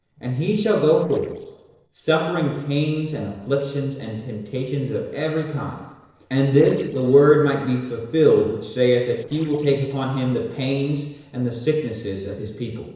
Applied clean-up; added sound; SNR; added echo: neural separator model SepFormer DNS4.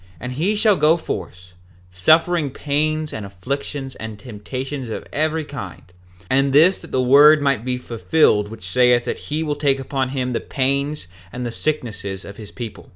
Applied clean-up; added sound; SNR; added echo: none; none; none; none.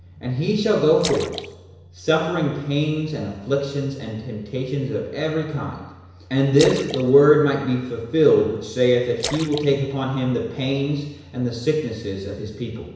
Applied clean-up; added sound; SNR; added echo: none; Splash, splatter; 14 dB; reverberation time 1.0 s.